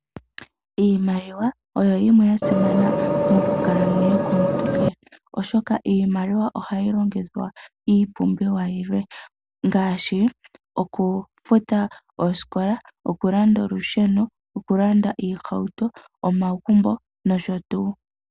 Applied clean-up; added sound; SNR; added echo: none; Vehicle; -1 dB; none.